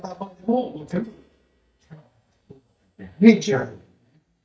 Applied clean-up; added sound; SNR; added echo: neural mask model DeepFilterNet 3.